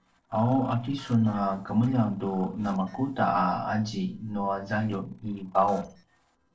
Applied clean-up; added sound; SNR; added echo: neural separator model SepFormer DNS4.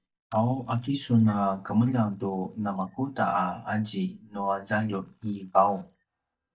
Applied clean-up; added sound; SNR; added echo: neural mask model DeepFilterNet 3.